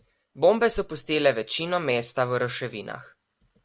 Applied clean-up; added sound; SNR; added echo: none; none; none; none.